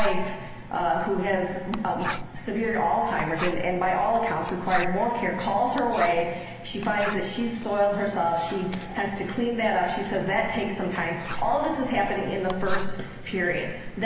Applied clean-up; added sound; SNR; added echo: none; Writing; 8 dB; reverberation time 1.0 s.